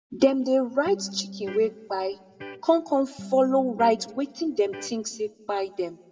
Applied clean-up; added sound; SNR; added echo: none; Electric guitar; 16 dB; reverberation time 0.7 s.